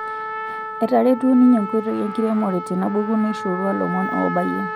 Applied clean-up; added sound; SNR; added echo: none; Trumpet; 9 dB; none.